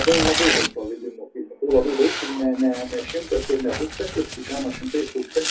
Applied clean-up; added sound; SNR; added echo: none; Tearing; 5 dB; reverberation time 0.3 s.